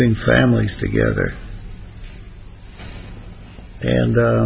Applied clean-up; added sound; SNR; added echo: none; none; none; none.